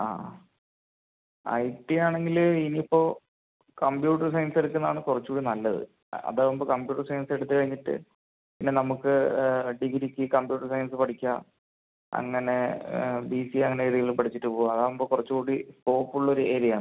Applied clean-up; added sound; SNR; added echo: none; none; none; none.